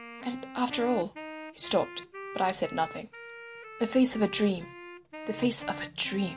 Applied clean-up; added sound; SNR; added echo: none; Wind instrument, woodwind instrument; 18 dB; none.